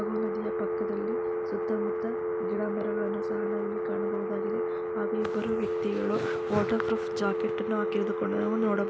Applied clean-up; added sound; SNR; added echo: none; Telephone; -2 dB; none.